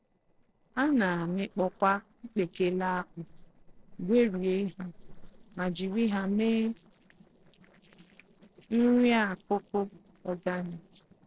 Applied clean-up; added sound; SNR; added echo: neural separator model SepFormer DNS4.